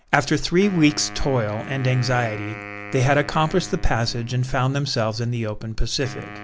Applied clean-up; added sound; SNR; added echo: none; Wind instrument, woodwind instrument; 16 dB; none.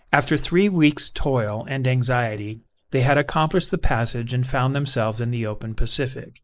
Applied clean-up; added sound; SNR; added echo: neural mask model Resemble Enhance denoiser.